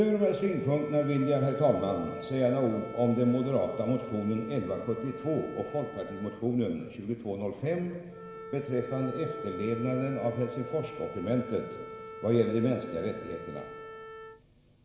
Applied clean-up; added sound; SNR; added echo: none; Wind instrument, woodwind instrument; 12 dB; reverberation time 2.1 s.